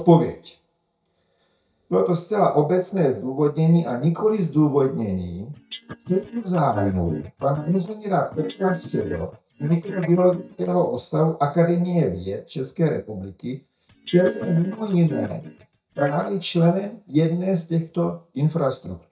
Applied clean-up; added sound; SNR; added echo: neural mask model DeepFilterNet 3.